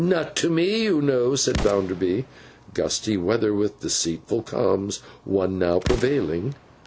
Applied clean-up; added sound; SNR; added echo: none; Explosion; 14 dB; none.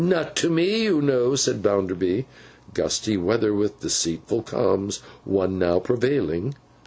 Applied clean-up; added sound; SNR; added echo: none; none; none; none.